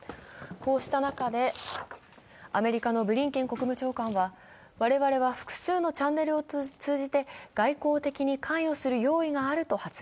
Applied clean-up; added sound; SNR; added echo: none; none; none; none.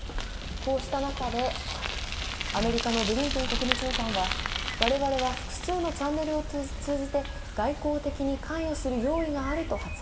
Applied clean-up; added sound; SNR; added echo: none; Bicycle; 3 dB; reverberation time 2.5 s.